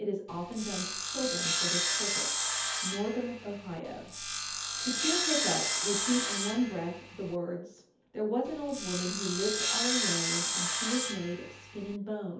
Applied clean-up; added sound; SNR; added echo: none; Sawing; -2 dB; reverberation time 0.5 s.